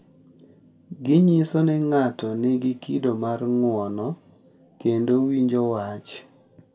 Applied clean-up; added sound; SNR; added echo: none; none; none; reverberation time 0.2 s.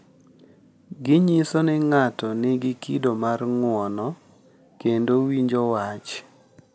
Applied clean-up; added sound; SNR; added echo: none; none; none; none.